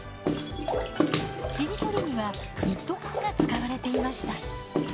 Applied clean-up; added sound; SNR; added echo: none; Bathtub (filling or washing) / Water / Splash, splatter; -1 dB; none.